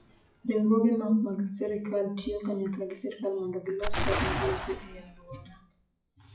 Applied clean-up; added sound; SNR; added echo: classical method WPE with log-MMSE.